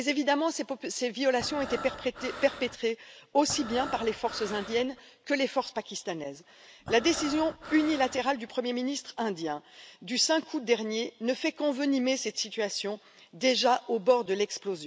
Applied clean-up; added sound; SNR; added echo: none; Breathing; 12 dB; none.